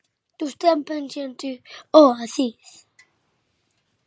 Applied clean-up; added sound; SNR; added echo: none; none; none; none.